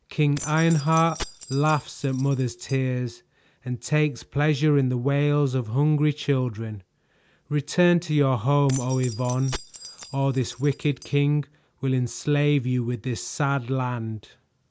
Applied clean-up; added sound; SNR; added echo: none; Keys jangling; 15 dB; none.